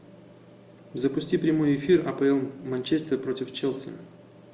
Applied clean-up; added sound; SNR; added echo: none; none; none; none.